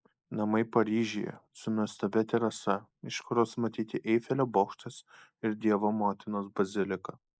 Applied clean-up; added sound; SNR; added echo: neural mask model Resemble Enhance denoiser.